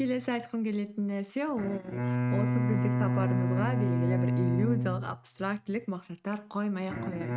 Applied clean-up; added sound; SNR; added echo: neural mask model RNNoise.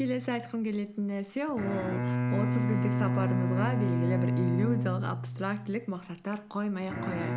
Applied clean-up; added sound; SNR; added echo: none; Bowed string instrument; -2 dB; none.